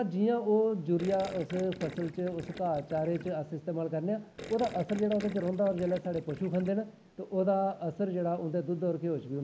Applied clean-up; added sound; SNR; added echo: none; Gurgling; 15 dB; none.